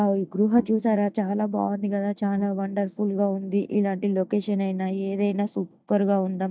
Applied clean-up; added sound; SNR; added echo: neural mask model DeepFilterNet 3.